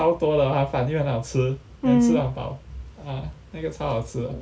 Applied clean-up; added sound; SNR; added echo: none; none; none; none.